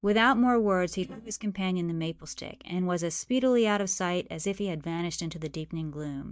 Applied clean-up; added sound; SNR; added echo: neural mask model DeepFilterNet 3.